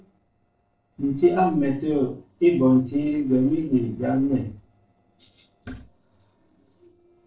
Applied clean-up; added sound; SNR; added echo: neural separator model SepFormer DNS4.